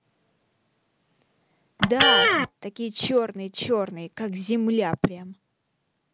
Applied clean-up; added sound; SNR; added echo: none; Electric guitar; -3 dB; none.